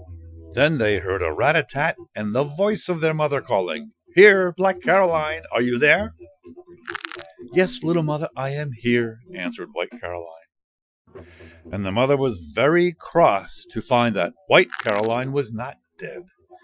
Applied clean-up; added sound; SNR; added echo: classical method Wiener filter.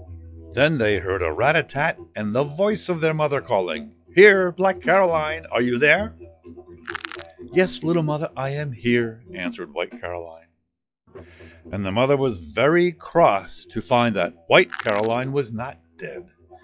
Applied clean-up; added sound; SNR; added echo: classical method log-MMSE.